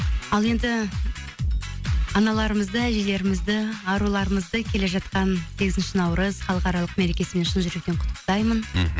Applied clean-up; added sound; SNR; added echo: none; none; none; none.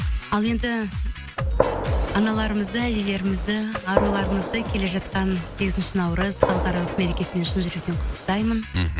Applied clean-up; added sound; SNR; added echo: none; Gunshot, gunfire; 5 dB; none.